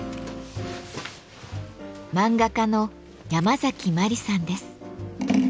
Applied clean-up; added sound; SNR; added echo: none; Scissors; 7 dB; none.